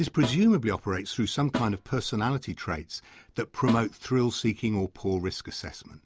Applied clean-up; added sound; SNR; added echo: none; Snare drum; 11 dB; none.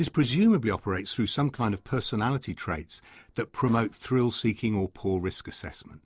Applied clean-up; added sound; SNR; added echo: neural separator model SepFormer DNS4.